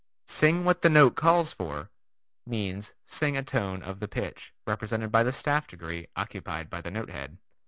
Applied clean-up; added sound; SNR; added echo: none; none; none; none.